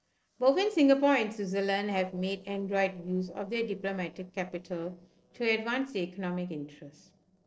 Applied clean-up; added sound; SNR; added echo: neural separator model SepFormer DNS4.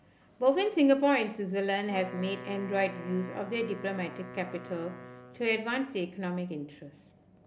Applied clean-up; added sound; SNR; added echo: none; Wind instrument, woodwind instrument; 16 dB; none.